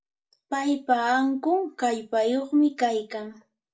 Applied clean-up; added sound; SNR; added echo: none; none; none; reverberation time 0.2 s.